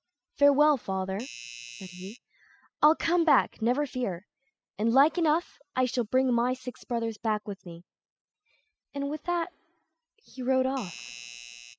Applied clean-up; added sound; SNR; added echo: classical method spectral subtraction.